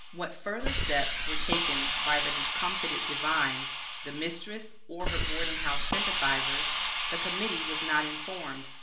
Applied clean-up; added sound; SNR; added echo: none; Hiss; -4 dB; reverberation time 0.5 s.